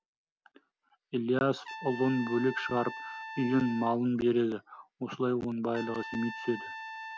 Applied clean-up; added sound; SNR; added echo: none; Trumpet; 13 dB; none.